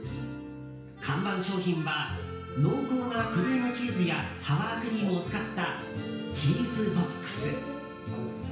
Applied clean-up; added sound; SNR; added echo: none; none; none; reverberation time 0.5 s.